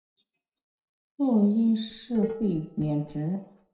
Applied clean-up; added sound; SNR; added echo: neural separator model SepFormer DNS4.